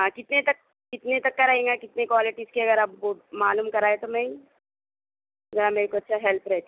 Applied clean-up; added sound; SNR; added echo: none; none; none; none.